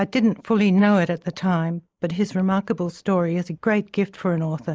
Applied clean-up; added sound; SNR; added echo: neural mask model Resemble Enhance denoiser.